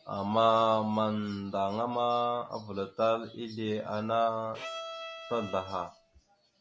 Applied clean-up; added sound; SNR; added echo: none; Bowed string instrument; 12 dB; none.